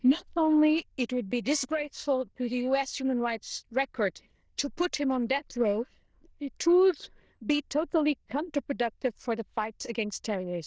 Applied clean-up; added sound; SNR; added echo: neural diffusion model UNIVERSE++.